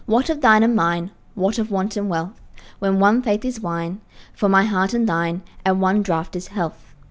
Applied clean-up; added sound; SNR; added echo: none; none; none; none.